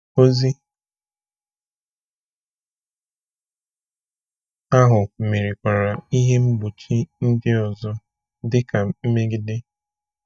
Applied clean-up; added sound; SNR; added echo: neural mask model DeepFilterNet 3.